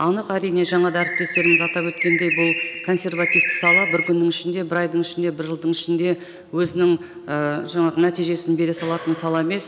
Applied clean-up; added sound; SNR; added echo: none; Bird; 1 dB; none.